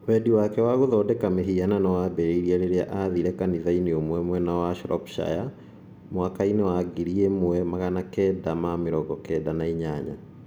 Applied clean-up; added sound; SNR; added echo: none; none; none; none.